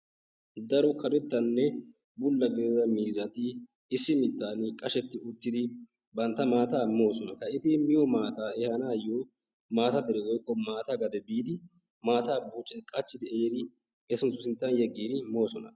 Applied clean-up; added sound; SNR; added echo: none; none; none; none.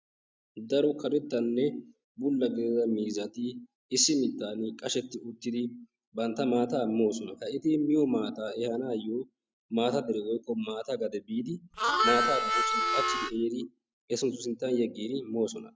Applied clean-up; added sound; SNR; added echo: none; Harmonica; -3 dB; none.